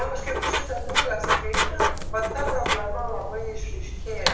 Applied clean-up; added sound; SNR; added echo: none; Writing; -5 dB; reverberation time 0.8 s.